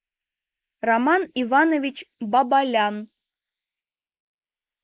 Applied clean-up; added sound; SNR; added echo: neural mask model Resemble Enhance denoiser.